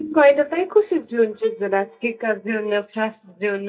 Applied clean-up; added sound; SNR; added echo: neural mask model DeepFilterNet 3.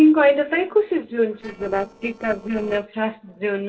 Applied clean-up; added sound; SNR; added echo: neural separator model SepFormer DNS4.